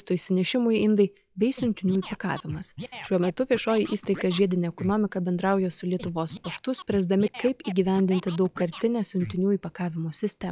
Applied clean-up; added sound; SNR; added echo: classical method log-MMSE.